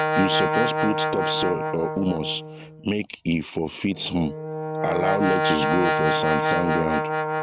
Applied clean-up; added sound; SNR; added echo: none; Brass instrument; -1 dB; none.